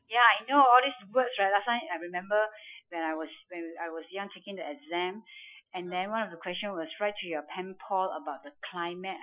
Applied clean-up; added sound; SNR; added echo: classical method Wiener filter.